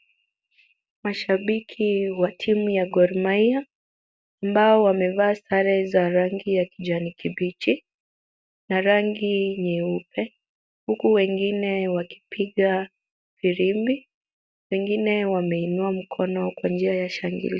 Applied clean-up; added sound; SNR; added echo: none; none; none; none.